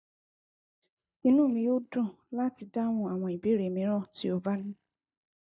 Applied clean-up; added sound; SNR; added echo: neural mask model DeepFilterNet 3.